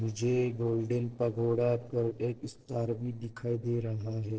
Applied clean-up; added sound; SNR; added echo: neural separator model SepFormer DNS4.